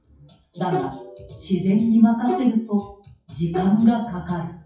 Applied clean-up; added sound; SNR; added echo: classical method WPE with log-MMSE.